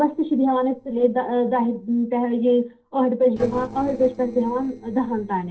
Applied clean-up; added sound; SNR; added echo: neural separator model SepFormer DNS4.